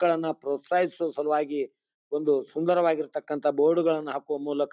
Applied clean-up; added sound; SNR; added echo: none; none; none; none.